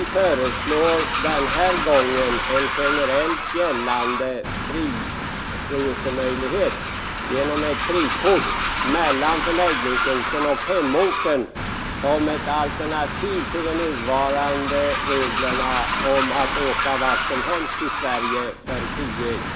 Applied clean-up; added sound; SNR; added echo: none; Train; 2 dB; none.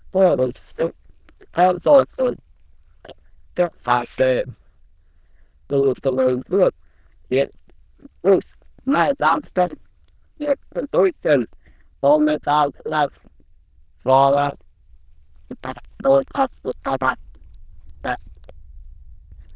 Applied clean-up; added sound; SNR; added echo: neural diffusion model UNIVERSE++.